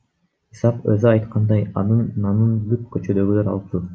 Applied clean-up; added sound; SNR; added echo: none; none; none; none.